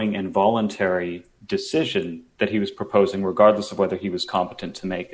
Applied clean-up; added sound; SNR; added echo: none; none; none; none.